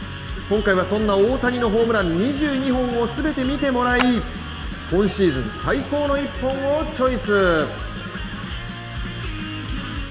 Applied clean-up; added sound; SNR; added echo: none; Clapping; 12 dB; reverberation time 1.6 s.